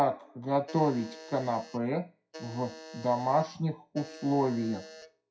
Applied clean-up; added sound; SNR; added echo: classical method WPE with log-MMSE.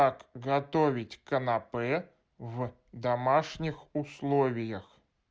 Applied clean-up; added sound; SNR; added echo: none; none; none; none.